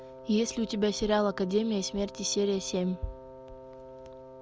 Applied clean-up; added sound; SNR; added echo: none; Wind instrument, woodwind instrument; 16 dB; none.